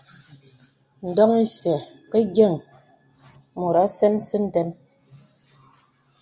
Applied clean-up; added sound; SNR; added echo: none; none; none; none.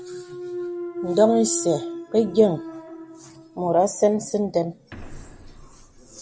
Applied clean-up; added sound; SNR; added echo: none; Thump, thud; 11 dB; none.